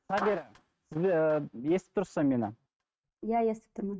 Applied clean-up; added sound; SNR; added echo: neural mask model RNNoise.